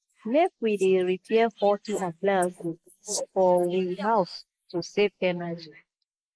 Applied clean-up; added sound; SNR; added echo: neural mask model Resemble Enhance denoiser.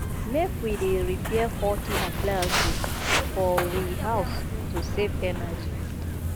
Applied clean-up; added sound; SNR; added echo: none; Walk, footsteps; -2 dB; none.